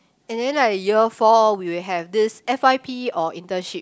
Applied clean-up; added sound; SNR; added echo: none; none; none; none.